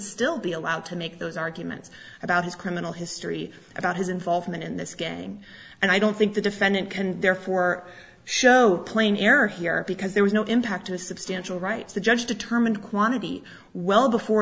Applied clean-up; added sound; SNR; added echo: none; none; none; none.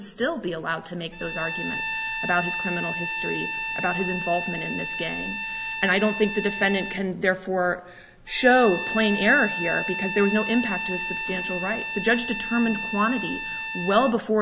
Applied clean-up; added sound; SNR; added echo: none; Bowed string instrument; 6 dB; none.